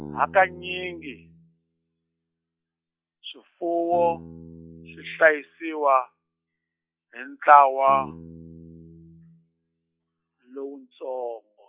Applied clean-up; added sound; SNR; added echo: classical method log-MMSE.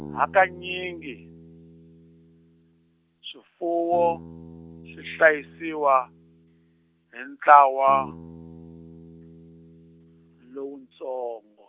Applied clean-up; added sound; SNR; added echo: none; Bass guitar; 19 dB; none.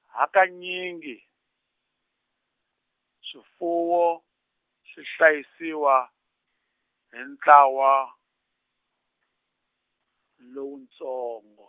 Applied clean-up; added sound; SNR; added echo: none; none; none; none.